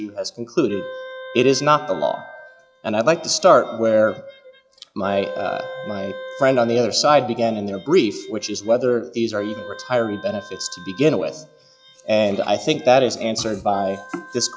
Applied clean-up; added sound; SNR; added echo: classical method log-MMSE.